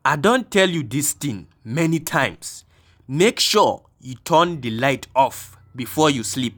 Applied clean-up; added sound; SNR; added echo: none; Cutlery, silverware; 18 dB; none.